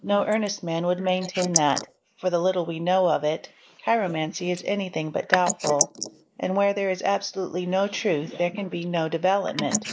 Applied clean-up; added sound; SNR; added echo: neural mask model Resemble Enhance denoiser.